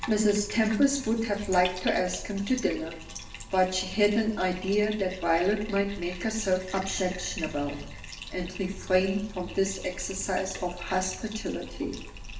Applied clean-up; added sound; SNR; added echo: none; Bathtub (filling or washing); 12 dB; reverberation time 0.9 s.